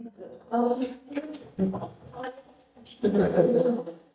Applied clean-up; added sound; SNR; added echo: neural mask model DeepFilterNet 3.